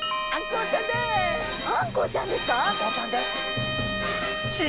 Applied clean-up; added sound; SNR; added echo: none; Bowed string instrument; 3 dB; none.